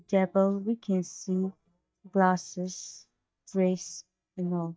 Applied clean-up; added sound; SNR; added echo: neural mask model DeepFilterNet 3.